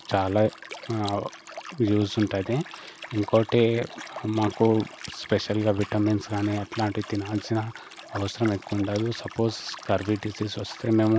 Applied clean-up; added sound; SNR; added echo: none; Liquid; 17 dB; none.